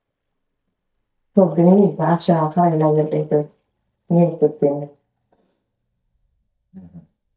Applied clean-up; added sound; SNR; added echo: neural mask model DeepFilterNet 3.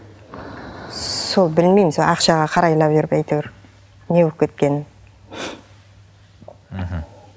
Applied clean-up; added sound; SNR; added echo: none; none; none; none.